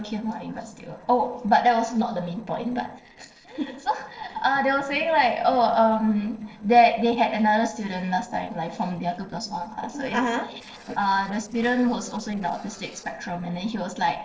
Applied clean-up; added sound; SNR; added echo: neural separator model SepFormer DNS4.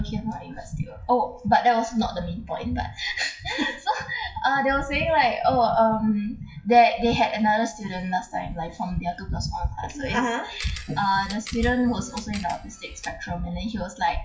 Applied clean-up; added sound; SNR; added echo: classical method WPE with log-MMSE.